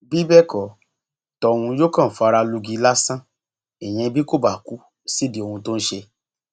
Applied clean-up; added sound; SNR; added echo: none; none; none; none.